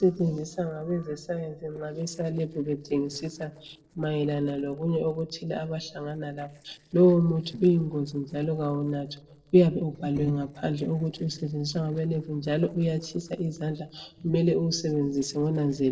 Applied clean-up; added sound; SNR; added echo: neural separator model SepFormer DNS4.